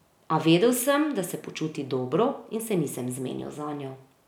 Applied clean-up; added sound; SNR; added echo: none; none; none; none.